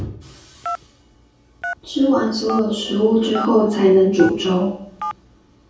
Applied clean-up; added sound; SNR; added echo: none; Telephone; 14 dB; reverberation time 0.6 s.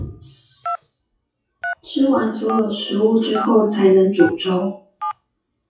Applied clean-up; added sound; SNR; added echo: classical method WPE with log-MMSE.